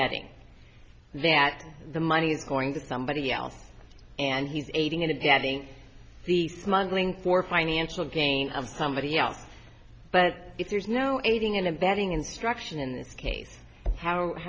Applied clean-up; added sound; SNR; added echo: none; none; none; none.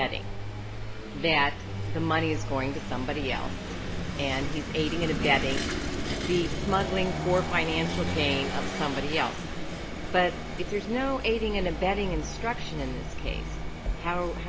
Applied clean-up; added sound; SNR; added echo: none; Engine / Vehicle; 2 dB; none.